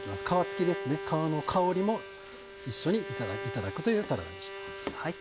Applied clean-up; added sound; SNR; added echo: none; Bowed string instrument; 9 dB; none.